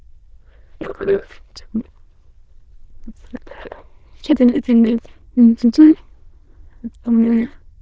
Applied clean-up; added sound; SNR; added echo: neural diffusion model UNIVERSE++.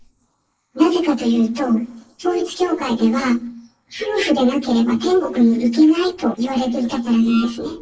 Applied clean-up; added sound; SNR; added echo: neural mask model Resemble Enhance denoiser.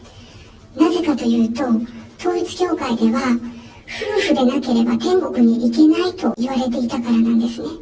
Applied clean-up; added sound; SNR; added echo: none; none; none; none.